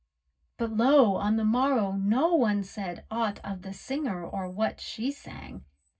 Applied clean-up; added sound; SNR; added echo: none; none; none; reverberation time 0.4 s.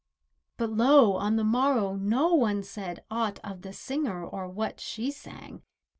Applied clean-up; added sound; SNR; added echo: none; none; none; none.